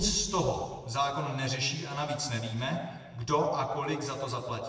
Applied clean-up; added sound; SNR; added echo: none; Bass drum; 18 dB; reverberation time 1.3 s.